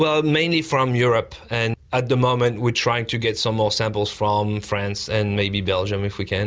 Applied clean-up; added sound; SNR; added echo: none; none; none; none.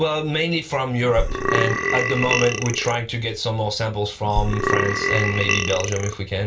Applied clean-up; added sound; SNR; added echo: none; Burping, eructation; 0 dB; reverberation time 0.2 s.